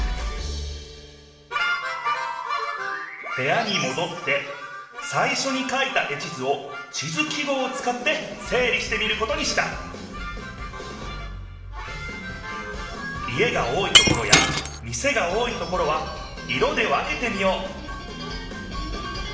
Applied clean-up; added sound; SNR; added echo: none; Shatter; -4 dB; reverberation time 1.1 s.